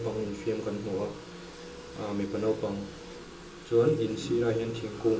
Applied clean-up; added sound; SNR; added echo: none; Domestic sounds, home sounds; 18 dB; reverberation time 0.2 s.